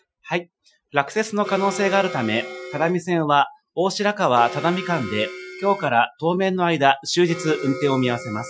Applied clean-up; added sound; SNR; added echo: classical method Wiener filter.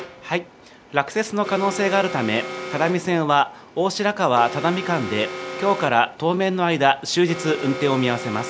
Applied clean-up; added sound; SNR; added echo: none; Alarm; 12 dB; none.